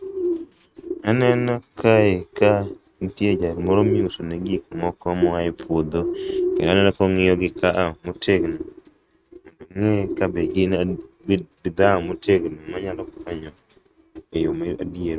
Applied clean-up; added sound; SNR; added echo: neural mask model RNNoise.